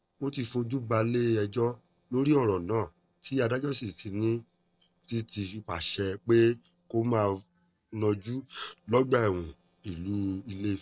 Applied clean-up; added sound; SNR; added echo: neural separator model SepFormer DNS4.